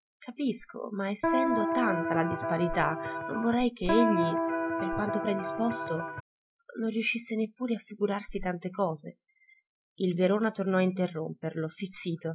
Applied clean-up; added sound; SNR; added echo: none; Electric guitar; -1 dB; none.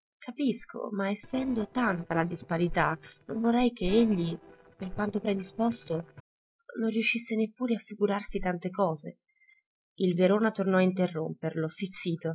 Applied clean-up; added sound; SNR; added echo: neural separator model SepFormer DNS4.